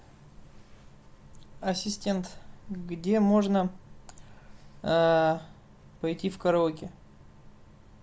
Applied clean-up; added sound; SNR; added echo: none; none; none; none.